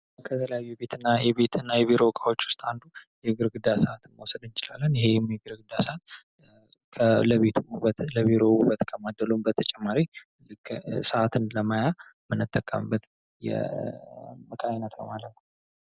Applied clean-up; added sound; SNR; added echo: none; none; none; none.